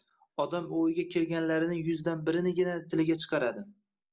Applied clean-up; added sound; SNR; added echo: none; none; none; none.